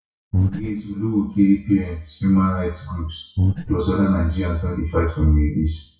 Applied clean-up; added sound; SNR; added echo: classical method WPE with log-MMSE.